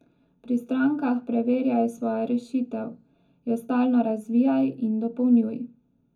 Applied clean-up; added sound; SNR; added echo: none; none; none; reverberation time 0.3 s.